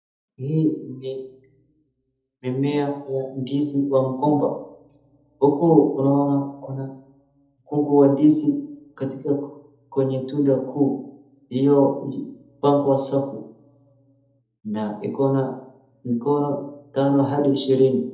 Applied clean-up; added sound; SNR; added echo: none; none; none; reverberation time 0.7 s.